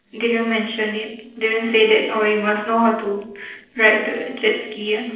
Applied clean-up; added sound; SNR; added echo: neural separator model SepFormer DNS4.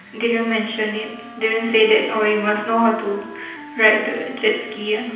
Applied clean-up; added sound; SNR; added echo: none; Wind instrument, woodwind instrument; 18 dB; reverberation time 0.9 s.